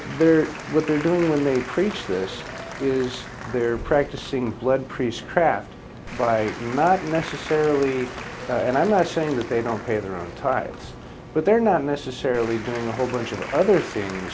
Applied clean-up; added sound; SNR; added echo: none; Applause / Crowd; 15 dB; none.